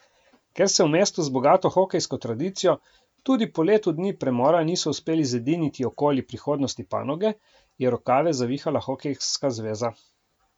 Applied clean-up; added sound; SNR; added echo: none; none; none; none.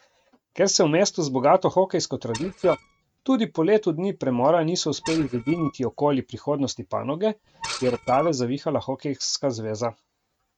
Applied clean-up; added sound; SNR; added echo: neural mask model RNNoise.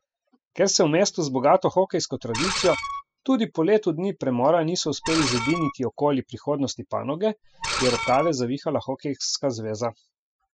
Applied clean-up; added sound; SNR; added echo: classical method spectral subtraction.